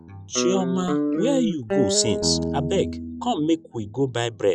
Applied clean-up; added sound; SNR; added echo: classical method log-MMSE.